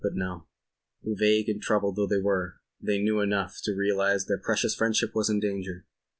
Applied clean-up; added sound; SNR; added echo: none; none; none; none.